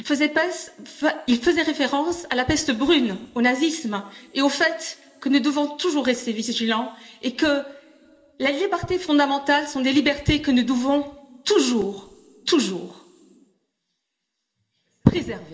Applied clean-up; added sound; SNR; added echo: none; none; none; reverberation time 2.4 s.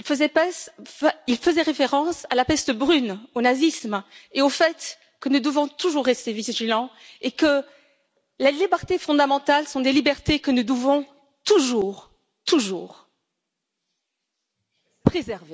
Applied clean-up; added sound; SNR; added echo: none; none; none; none.